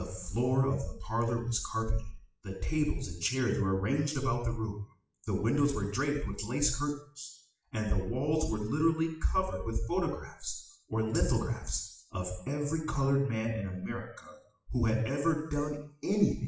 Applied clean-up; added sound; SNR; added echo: classical method WPE with log-MMSE.